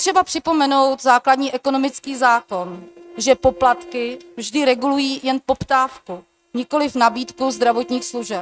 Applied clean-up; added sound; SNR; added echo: neural mask model RNNoise.